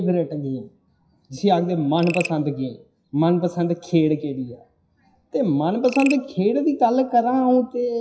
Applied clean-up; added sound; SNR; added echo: classical method WPE with log-MMSE.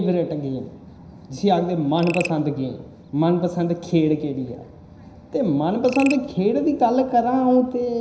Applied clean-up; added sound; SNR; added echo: none; Frog; 16 dB; reverberation time 0.9 s.